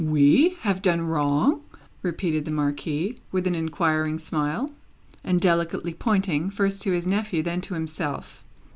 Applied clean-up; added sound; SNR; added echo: none; none; none; none.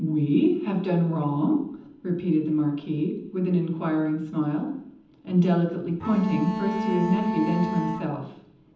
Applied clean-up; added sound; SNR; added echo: none; Bowed string instrument; 4 dB; reverberation time 0.8 s.